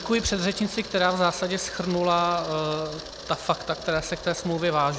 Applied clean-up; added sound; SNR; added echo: none; Camera; 15 dB; none.